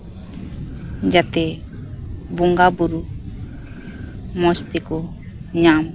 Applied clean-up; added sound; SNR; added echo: none; none; none; none.